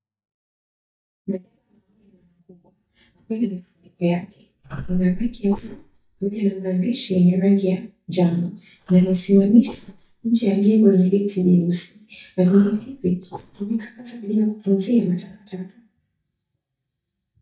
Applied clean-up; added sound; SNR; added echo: neural mask model DeepFilterNet 3.